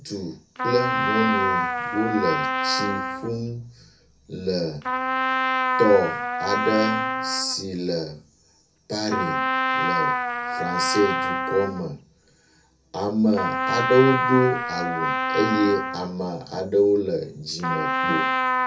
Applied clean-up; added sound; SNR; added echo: none; Trumpet; 1 dB; reverberation time 0.3 s.